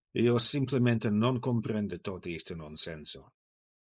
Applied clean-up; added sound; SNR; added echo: neural mask model Resemble Enhance denoiser.